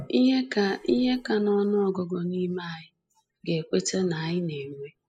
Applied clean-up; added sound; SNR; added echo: classical method spectral subtraction.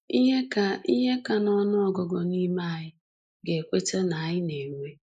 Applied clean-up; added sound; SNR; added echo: neural mask model Resemble Enhance denoiser.